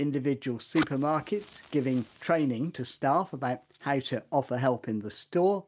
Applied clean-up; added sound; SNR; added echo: none; Fire; 19 dB; none.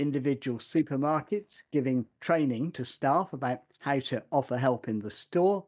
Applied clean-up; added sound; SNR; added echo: neural mask model DeepFilterNet 3.